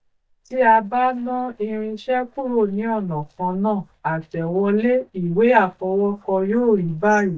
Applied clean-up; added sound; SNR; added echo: neural mask model DeepFilterNet 3.